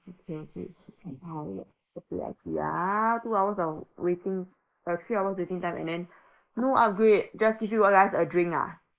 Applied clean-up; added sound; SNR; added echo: neural mask model Resemble Enhance denoiser.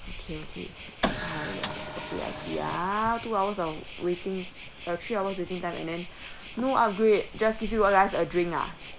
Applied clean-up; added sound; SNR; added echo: none; Waves, surf + Printer; 5 dB; none.